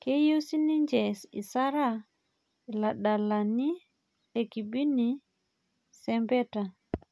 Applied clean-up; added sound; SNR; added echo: none; none; none; none.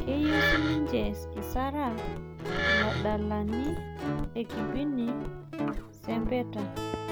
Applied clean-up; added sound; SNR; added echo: none; Guitar + Wood; -1 dB; none.